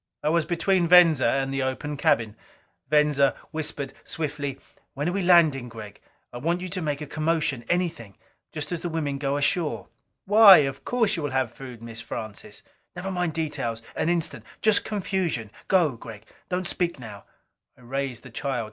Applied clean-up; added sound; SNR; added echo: none; none; none; none.